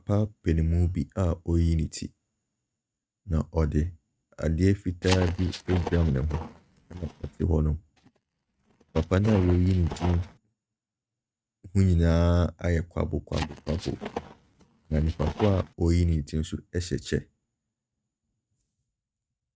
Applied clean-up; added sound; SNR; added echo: neural mask model RNNoise.